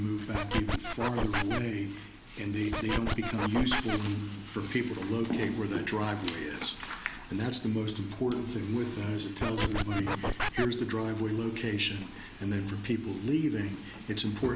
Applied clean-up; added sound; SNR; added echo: none; Scratching (performance technique); 1 dB; none.